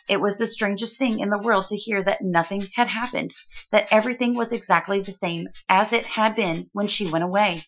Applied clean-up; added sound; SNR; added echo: classical method Wiener filter.